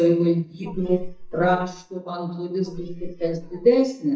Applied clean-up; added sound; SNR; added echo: neural mask model DeepFilterNet 3.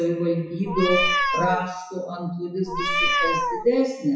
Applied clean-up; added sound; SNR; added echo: classical method WPE with log-MMSE.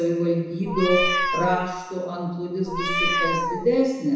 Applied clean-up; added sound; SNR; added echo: none; Meow; 1 dB; reverberation time 1.0 s.